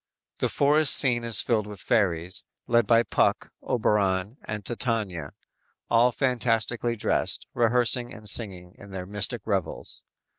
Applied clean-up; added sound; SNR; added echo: none; none; none; none.